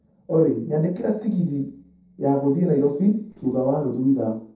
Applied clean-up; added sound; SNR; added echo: neural separator model SepFormer DNS4.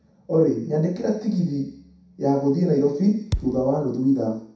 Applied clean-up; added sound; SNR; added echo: none; Thump, thud; 9 dB; reverberation time 0.7 s.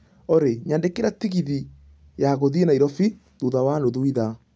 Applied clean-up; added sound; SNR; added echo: none; none; none; none.